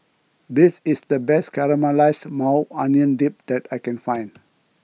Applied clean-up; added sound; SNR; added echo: none; none; none; none.